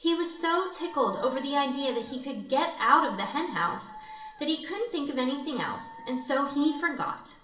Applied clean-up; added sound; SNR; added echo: none; Dog; 18 dB; reverberation time 0.8 s.